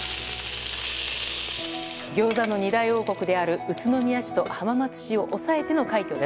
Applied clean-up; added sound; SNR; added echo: none; none; none; none.